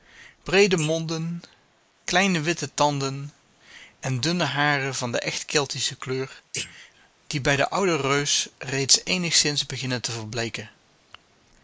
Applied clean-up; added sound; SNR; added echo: neural mask model Resemble Enhance denoiser.